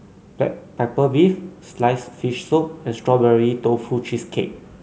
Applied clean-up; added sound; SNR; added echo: none; none; none; none.